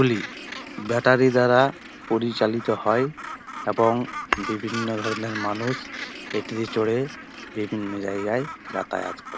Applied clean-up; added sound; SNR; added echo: none; Tap / Hammer + Gull, seagull; 11 dB; none.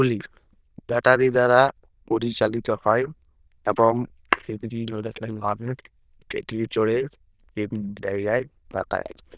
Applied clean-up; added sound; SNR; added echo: neural diffusion model UNIVERSE++.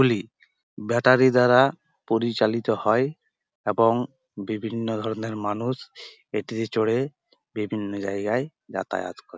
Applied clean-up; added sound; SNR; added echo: none; none; none; none.